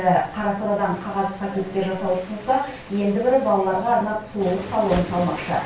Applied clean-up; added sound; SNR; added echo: none; Waves, surf; 15 dB; reverberation time 0.3 s.